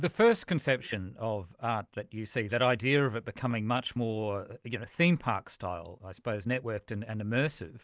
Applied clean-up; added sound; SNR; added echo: none; none; none; none.